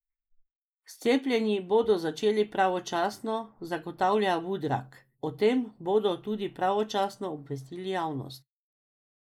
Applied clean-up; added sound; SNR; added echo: neural mask model Resemble Enhance denoiser.